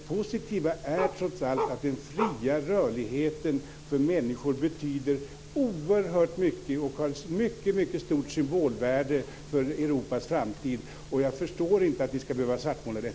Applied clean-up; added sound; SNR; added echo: none; Bark; 6 dB; none.